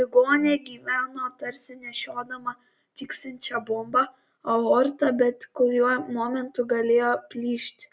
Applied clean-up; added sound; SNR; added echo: none; none; none; none.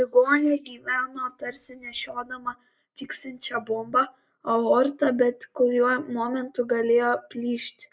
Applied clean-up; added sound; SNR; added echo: neural mask model Resemble Enhance denoiser.